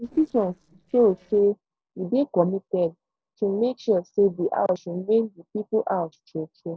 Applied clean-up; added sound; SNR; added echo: neural separator model SepFormer DNS4.